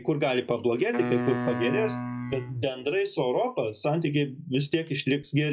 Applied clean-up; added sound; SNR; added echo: classical method log-MMSE.